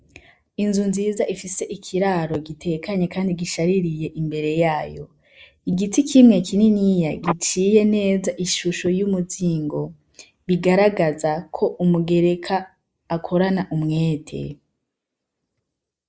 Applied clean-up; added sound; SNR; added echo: neural mask model Resemble Enhance denoiser.